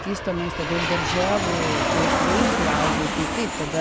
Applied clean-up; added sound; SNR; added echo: none; Aircraft; -3 dB; none.